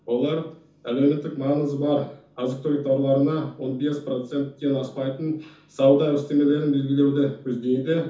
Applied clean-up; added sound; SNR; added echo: none; none; none; reverberation time 0.9 s.